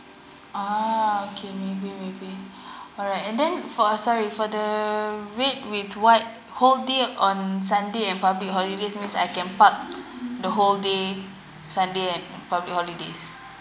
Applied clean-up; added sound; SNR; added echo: none; none; none; none.